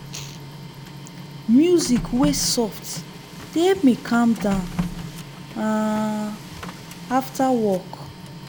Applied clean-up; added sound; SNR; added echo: none; Printer; 11 dB; none.